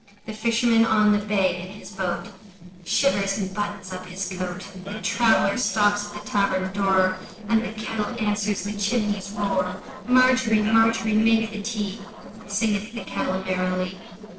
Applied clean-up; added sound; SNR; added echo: neural separator model SepFormer DNS4.